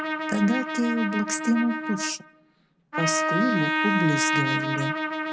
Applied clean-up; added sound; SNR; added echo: none; Trumpet; 0 dB; none.